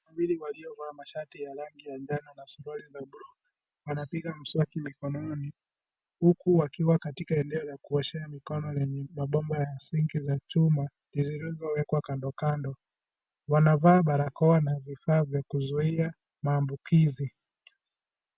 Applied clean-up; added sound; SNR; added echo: none; none; none; none.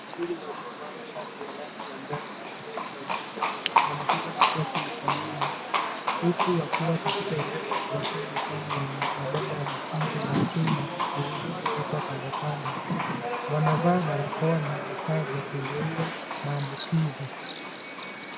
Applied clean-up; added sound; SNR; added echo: none; Livestock, farm animals, working animals; -1 dB; none.